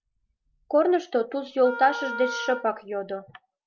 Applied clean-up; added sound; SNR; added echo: none; Wind instrument, woodwind instrument; 9 dB; none.